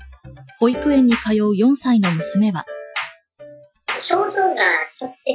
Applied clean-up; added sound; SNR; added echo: classical method Wiener filter.